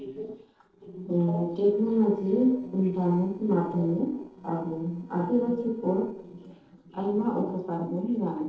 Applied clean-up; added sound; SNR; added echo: neural separator model SepFormer DNS4.